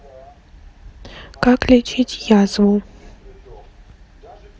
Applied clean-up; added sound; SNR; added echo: none; none; none; none.